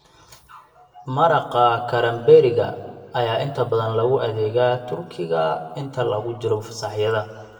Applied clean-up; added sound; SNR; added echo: none; none; none; reverberation time 1.2 s.